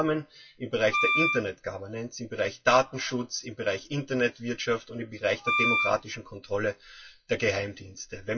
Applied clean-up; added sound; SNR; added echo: classical method WPE with log-MMSE.